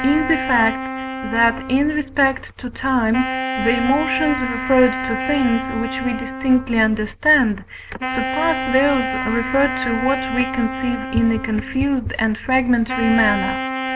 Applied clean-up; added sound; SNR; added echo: none; Wind instrument, woodwind instrument; 6 dB; none.